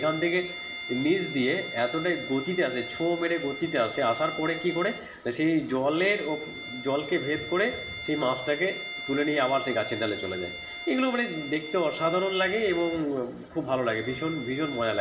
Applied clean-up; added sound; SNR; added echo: none; Bowed string instrument; 11 dB; reverberation time 1.0 s.